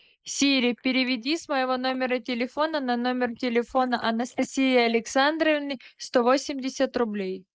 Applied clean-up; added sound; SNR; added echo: neural mask model Resemble Enhance denoiser.